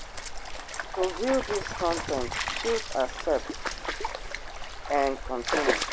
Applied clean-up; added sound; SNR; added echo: none; Stream; 1 dB; none.